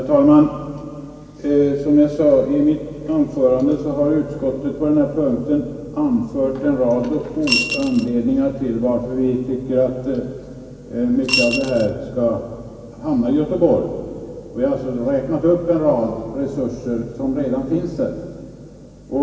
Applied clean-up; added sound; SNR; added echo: none; Coin (dropping) / Glass; 5 dB; reverberation time 2.5 s.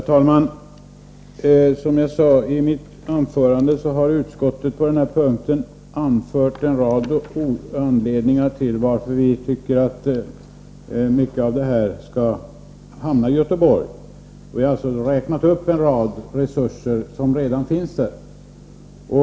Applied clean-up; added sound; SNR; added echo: none; none; none; none.